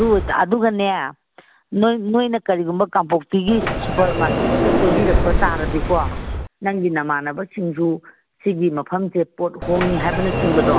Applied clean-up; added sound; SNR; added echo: none; Sliding door; 3 dB; none.